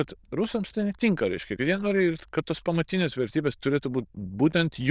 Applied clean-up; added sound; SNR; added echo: neural diffusion model UNIVERSE++.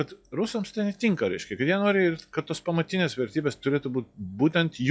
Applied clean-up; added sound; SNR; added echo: classical method log-MMSE.